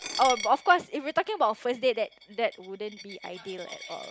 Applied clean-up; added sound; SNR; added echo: none; Coin (dropping); 13 dB; none.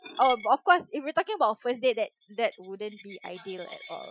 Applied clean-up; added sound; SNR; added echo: classical method Wiener filter.